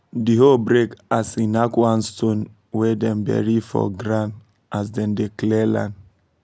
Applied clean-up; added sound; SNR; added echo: none; none; none; none.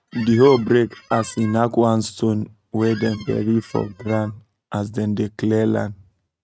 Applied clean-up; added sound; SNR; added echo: neural mask model RNNoise.